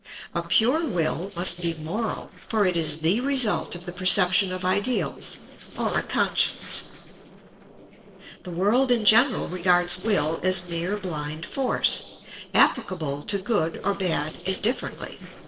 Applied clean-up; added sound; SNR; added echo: neural separator model SepFormer DNS4.